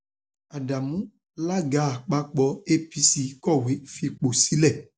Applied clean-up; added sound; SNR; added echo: none; none; none; none.